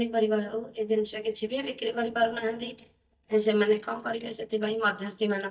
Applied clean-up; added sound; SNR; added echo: neural mask model DeepFilterNet 3.